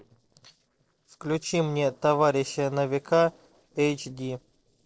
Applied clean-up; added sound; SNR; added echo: neural separator model SepFormer DNS4.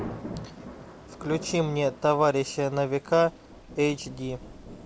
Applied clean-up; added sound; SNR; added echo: none; Thunder / Rain; 14 dB; none.